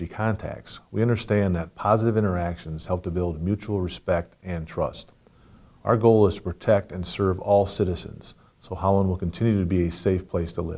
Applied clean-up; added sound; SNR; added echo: none; none; none; none.